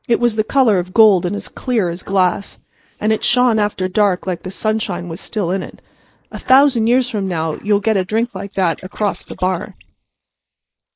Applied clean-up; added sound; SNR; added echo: neural mask model Resemble Enhance denoiser.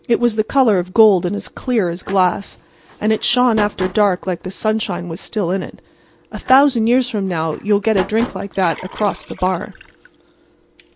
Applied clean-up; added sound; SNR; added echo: none; Liquid + Slam; 16 dB; none.